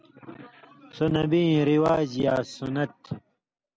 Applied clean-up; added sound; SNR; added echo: none; none; none; none.